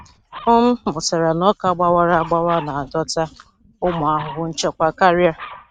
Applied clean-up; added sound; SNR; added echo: neural mask model RNNoise.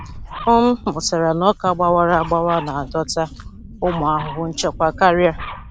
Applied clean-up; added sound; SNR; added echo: none; Dog + Wind; 14 dB; none.